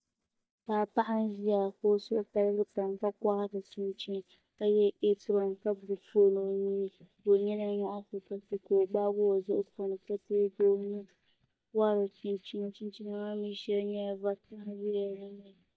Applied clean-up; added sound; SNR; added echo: neural mask model DeepFilterNet 3.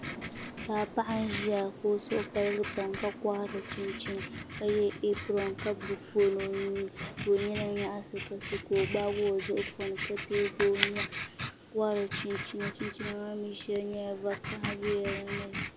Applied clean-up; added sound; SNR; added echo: none; Writing; 4 dB; none.